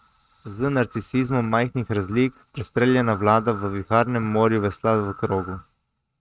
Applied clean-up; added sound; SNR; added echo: neural mask model RNNoise.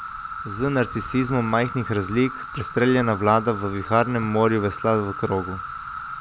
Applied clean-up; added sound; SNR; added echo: none; Insect; 10 dB; none.